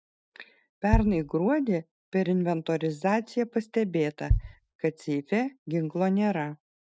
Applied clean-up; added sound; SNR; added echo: neural mask model RNNoise.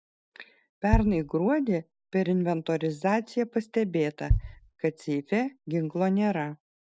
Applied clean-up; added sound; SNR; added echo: none; Bass drum; 5 dB; none.